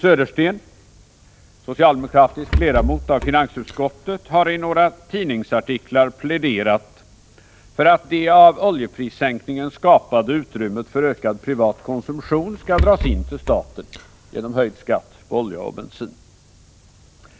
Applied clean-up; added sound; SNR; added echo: none; Rattle / Breathing; 7 dB; none.